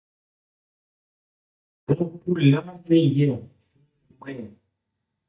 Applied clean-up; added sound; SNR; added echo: neural mask model DeepFilterNet 3.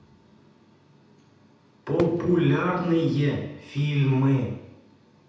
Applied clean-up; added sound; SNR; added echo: none; Fireworks; 17 dB; reverberation time 0.8 s.